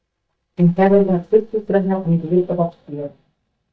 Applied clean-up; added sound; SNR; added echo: neural mask model DeepFilterNet 3.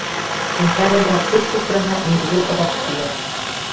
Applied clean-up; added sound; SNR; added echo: none; Aircraft; 2 dB; reverberation time 0.3 s.